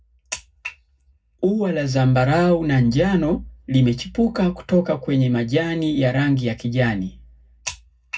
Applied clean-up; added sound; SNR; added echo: none; none; none; reverberation time 0.3 s.